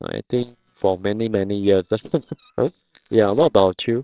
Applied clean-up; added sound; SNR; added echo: neural separator model SepFormer WHAMR!.